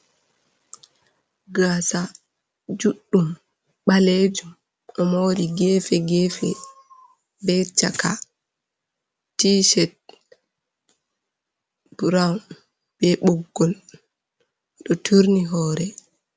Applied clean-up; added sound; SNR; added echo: none; none; none; none.